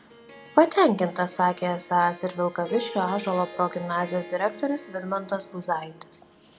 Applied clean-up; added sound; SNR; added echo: none; Harp; 17 dB; none.